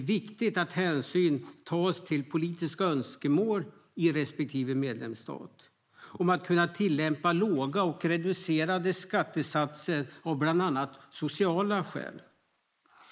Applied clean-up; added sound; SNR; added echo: neural mask model Resemble Enhance denoiser.